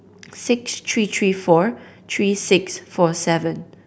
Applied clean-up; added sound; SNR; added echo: none; none; none; none.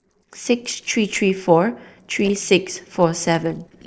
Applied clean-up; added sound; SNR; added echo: neural separator model SepFormer DNS4.